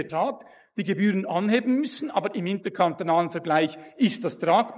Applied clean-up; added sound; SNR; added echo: neural mask model Resemble Enhance denoiser.